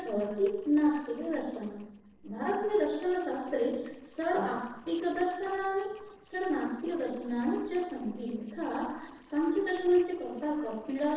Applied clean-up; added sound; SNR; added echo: neural separator model SepFormer DNS4.